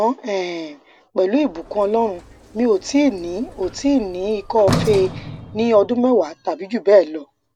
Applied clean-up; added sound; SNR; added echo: none; Sliding door; 13 dB; none.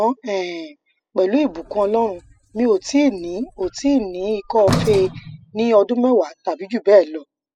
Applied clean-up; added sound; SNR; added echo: classical method spectral subtraction.